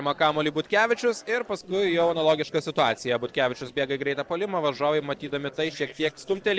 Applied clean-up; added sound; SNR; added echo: neural separator model SepFormer DNS4.